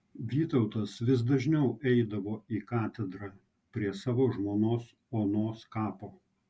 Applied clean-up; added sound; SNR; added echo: none; none; none; none.